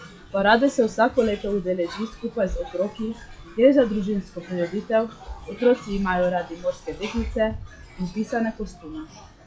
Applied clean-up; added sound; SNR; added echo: classical method log-MMSE.